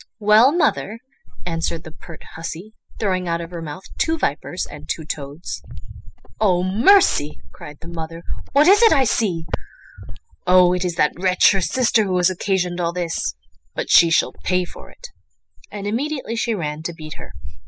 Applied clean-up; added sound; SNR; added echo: classical method spectral subtraction.